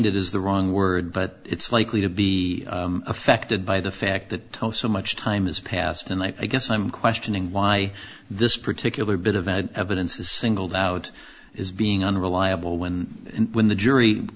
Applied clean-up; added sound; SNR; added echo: none; none; none; none.